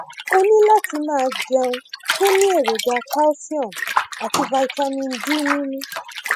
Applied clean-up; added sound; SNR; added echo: classical method spectral subtraction.